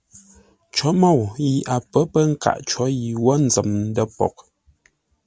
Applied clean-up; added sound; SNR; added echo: none; none; none; none.